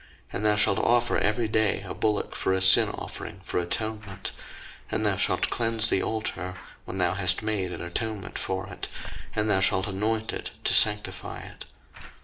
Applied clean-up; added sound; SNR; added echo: none; Slam / Alarm; 11 dB; reverberation time 0.5 s.